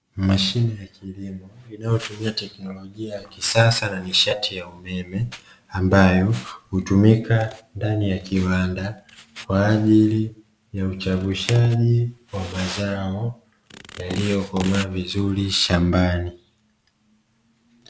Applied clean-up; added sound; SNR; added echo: none; none; none; none.